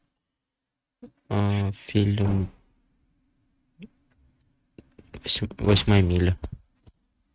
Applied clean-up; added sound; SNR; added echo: neural mask model RNNoise.